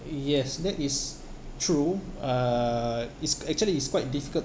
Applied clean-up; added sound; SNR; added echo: none; none; none; none.